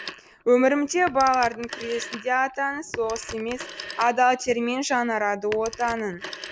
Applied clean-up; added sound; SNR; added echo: none; Telephone; 15 dB; none.